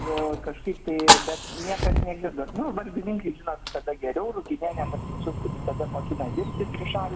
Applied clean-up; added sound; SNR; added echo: none; Fire; -3 dB; none.